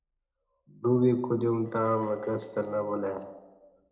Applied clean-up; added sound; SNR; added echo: neural separator model SepFormer DNS4.